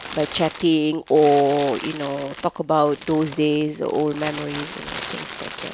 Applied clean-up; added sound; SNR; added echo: none; Crumpling, crinkling; 12 dB; none.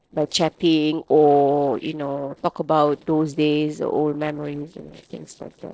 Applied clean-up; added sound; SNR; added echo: neural separator model SepFormer DNS4.